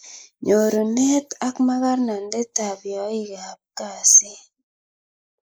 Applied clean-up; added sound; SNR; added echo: neural mask model Resemble Enhance denoiser.